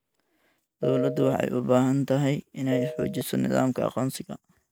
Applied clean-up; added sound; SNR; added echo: neural mask model DeepFilterNet 3.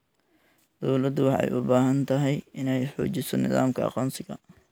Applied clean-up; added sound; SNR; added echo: none; none; none; none.